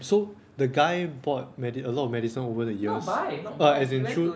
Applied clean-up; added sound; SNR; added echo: none; none; none; none.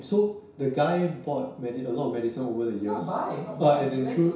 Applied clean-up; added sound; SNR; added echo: none; none; none; reverberation time 0.6 s.